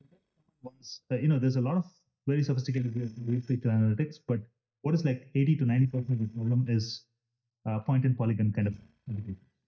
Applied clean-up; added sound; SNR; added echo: neural mask model DeepFilterNet 3.